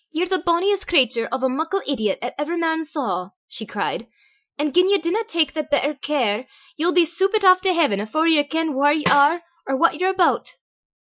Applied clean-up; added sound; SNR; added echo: classical method Wiener filter.